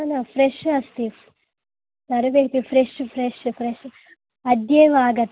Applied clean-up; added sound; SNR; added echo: none; none; none; none.